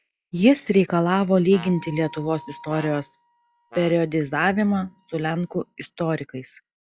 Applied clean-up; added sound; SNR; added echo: classical method log-MMSE.